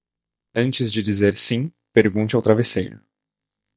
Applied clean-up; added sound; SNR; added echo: neural mask model DeepFilterNet 3.